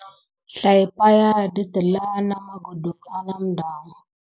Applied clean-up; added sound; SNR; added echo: neural mask model Resemble Enhance denoiser.